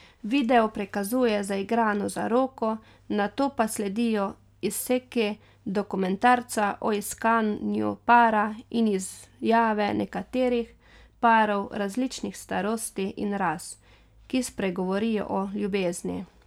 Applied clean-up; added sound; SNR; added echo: none; none; none; none.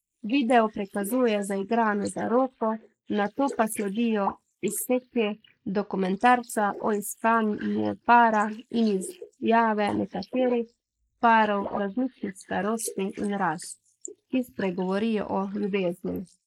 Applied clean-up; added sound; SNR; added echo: neural mask model Resemble Enhance denoiser.